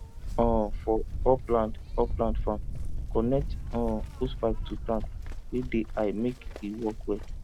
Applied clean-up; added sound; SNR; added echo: none; Livestock, farm animals, working animals; 3 dB; none.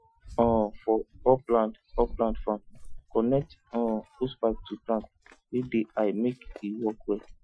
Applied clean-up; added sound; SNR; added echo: classical method Wiener filter.